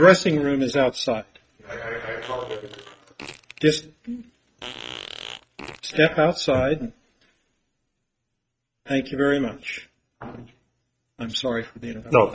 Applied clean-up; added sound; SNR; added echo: neural mask model RNNoise.